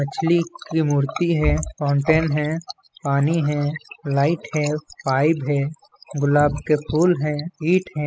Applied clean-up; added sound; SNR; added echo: classical method spectral subtraction.